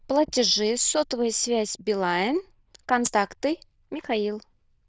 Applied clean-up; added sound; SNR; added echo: neural diffusion model UNIVERSE++.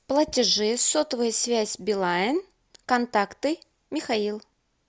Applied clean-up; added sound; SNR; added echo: none; none; none; none.